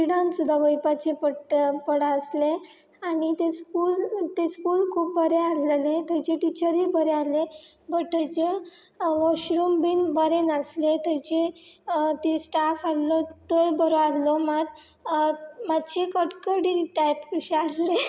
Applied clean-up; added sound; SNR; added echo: none; none; none; none.